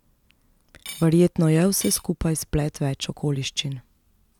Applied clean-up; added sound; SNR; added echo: none; Cutlery, silverware / Dishes, pots, and pans; 17 dB; none.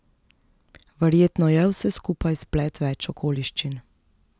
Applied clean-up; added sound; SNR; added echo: none; none; none; none.